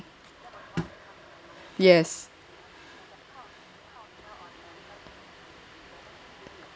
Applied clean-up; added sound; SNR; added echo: none; none; none; none.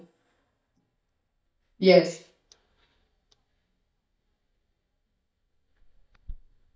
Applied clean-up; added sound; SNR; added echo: neural mask model DeepFilterNet 3.